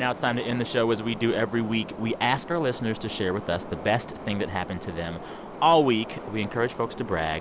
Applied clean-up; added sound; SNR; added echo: none; Subway, metro, underground; 12 dB; none.